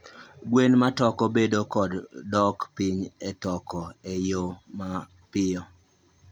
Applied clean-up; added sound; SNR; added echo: none; none; none; none.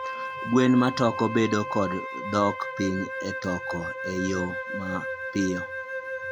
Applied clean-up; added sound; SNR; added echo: none; Wind instrument, woodwind instrument; 6 dB; none.